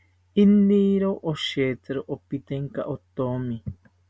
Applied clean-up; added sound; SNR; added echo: none; none; none; none.